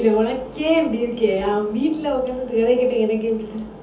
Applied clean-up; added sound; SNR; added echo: none; none; none; reverberation time 0.7 s.